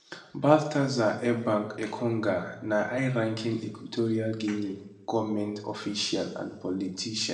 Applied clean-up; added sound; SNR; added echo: none; none; none; reverberation time 0.8 s.